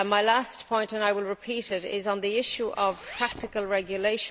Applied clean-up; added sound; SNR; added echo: none; Zipper (clothing); 13 dB; none.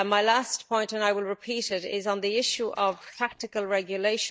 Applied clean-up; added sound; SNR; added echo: neural mask model DeepFilterNet 3.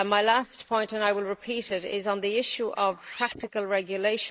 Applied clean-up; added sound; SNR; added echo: neural mask model Resemble Enhance denoiser.